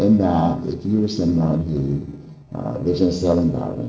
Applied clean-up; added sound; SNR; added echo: neural separator model SepFormer DNS4.